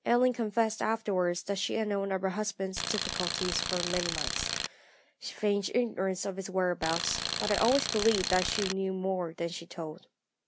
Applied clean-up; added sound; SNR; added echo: none; Tools; 2 dB; none.